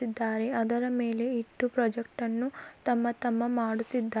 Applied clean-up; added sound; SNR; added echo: none; none; none; none.